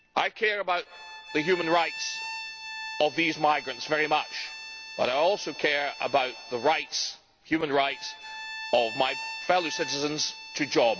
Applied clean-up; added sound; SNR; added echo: none; Bowed string instrument; 12 dB; none.